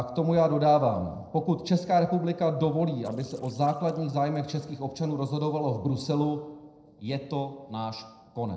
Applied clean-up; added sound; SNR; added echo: neural separator model SepFormer DNS4.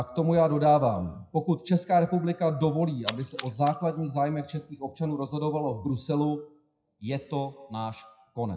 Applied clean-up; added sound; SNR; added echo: classical method WPE with log-MMSE.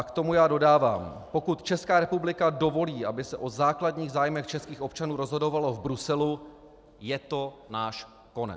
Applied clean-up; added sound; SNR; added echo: none; none; none; none.